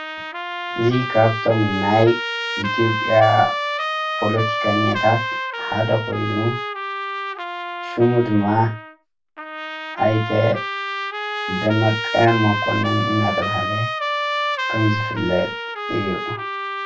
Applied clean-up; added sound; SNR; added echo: none; Trumpet; 4 dB; reverberation time 0.2 s.